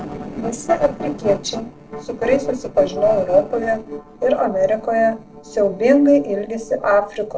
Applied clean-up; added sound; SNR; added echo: neural separator model SepFormer DNS4.